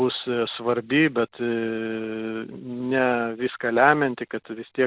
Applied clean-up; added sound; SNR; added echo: none; none; none; none.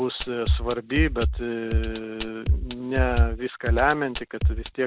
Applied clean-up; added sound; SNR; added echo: none; Drum kit; -2 dB; none.